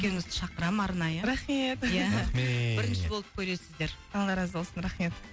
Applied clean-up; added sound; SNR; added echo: none; none; none; none.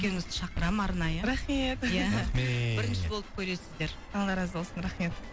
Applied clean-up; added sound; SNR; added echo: none; Fixed-wing aircraft, airplane; 8 dB; none.